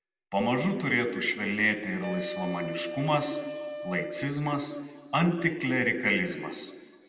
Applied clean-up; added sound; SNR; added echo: none; Wind instrument, woodwind instrument; 9 dB; reverberation time 1.7 s.